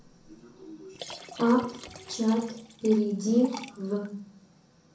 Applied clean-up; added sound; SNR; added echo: none; Liquid; 17 dB; reverberation time 0.5 s.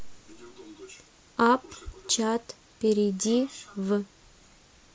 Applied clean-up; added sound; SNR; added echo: none; none; none; none.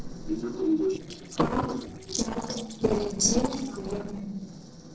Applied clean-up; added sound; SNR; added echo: neural separator model SepFormer DNS4.